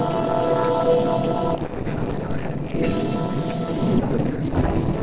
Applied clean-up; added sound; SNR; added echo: neural separator model SepFormer DNS4.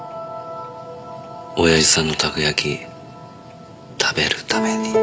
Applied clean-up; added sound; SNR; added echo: none; none; none; none.